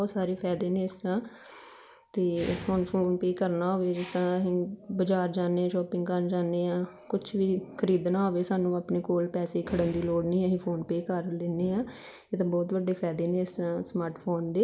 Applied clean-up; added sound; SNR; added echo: none; none; none; none.